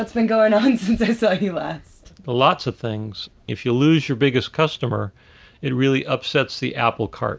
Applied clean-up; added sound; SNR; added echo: none; none; none; none.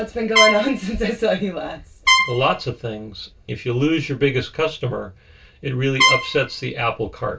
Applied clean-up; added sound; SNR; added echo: none; Trumpet; -2 dB; reverberation time 0.2 s.